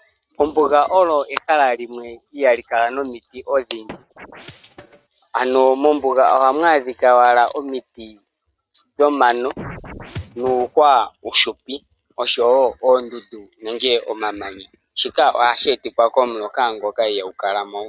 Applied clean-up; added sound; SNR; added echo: neural mask model RNNoise.